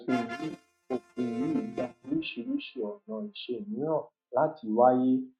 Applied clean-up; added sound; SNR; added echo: neural mask model RNNoise.